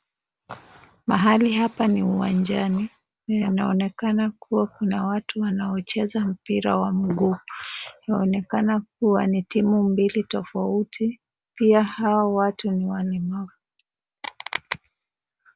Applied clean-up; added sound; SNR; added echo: none; none; none; none.